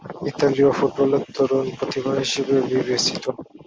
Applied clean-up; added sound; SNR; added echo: none; none; none; none.